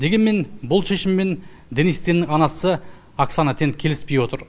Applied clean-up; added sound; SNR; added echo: none; none; none; none.